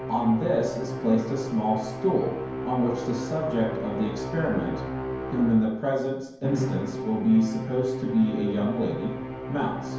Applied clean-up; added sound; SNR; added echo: none; Musical instrument; 7 dB; reverberation time 0.9 s.